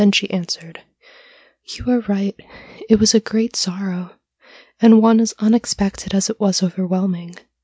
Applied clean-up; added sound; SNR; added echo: none; none; none; none.